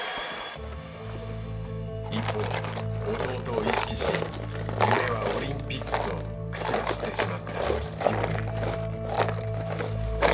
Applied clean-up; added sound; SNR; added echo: none; Tools; 0 dB; reverberation time 1.2 s.